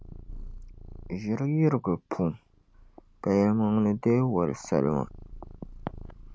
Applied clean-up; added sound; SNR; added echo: none; Purr; 17 dB; none.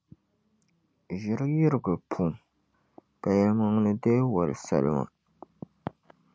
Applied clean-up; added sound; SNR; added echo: none; none; none; none.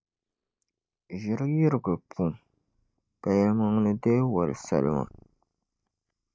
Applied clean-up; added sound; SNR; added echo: neural mask model DeepFilterNet 3.